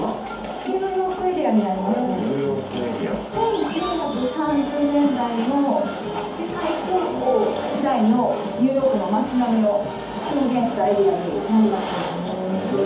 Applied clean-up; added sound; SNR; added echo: none; none; none; reverberation time 0.6 s.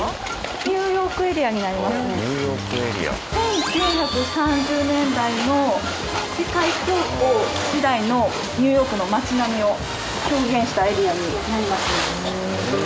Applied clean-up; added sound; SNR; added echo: none; none; none; none.